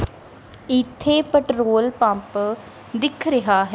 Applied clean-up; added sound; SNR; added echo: none; none; none; none.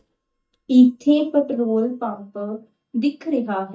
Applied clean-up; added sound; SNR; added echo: neural mask model DeepFilterNet 3.